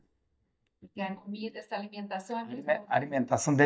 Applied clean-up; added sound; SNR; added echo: neural mask model DeepFilterNet 3.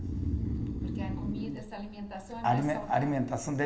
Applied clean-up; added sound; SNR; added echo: none; Breathing; 4 dB; reverberation time 0.8 s.